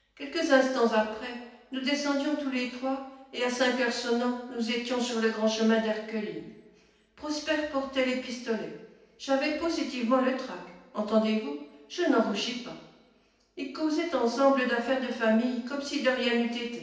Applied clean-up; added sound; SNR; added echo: none; none; none; reverberation time 0.9 s.